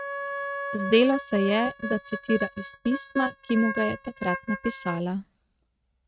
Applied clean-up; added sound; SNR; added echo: neural mask model RNNoise.